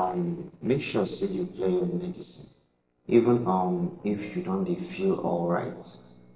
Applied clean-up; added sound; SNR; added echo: neural separator model SepFormer DNS4.